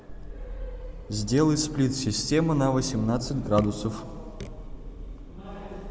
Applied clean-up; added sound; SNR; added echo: none; Raindrop / Drip; 12 dB; none.